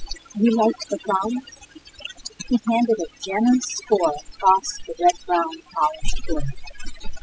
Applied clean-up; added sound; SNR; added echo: classical method spectral subtraction.